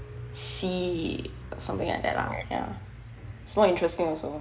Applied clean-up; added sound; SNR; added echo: none; Frog; 16 dB; reverberation time 0.7 s.